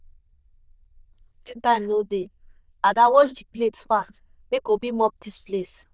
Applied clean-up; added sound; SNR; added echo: neural diffusion model UNIVERSE++.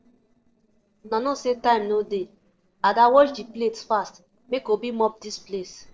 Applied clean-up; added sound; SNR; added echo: neural separator model SepFormer DNS4.